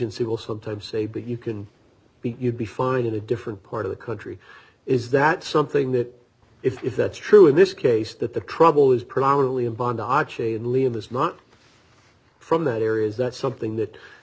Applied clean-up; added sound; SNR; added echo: none; none; none; none.